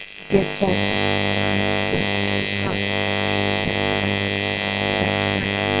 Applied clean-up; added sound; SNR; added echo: neural separator model SepFormer WHAM!.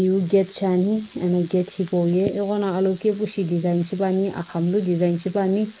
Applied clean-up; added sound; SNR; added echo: neural mask model Resemble Enhance denoiser.